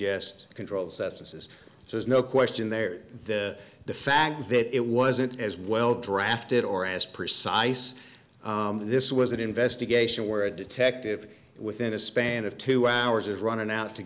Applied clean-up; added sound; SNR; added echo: none; none; none; none.